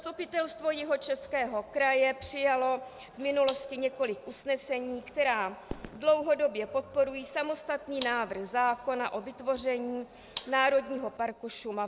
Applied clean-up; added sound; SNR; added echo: none; Gunshot, gunfire + Fireworks; 17 dB; none.